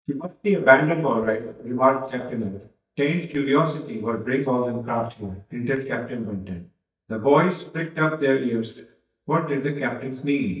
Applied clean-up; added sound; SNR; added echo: neural mask model DeepFilterNet 3.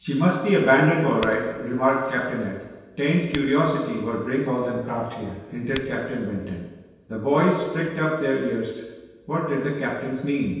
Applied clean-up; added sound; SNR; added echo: none; Typing; 14 dB; reverberation time 1.2 s.